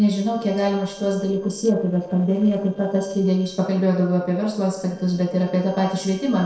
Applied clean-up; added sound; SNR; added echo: neural separator model SepFormer DNS4.